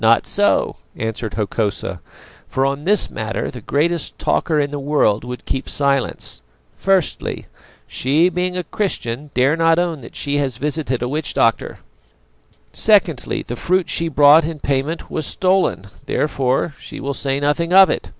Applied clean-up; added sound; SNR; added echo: none; none; none; none.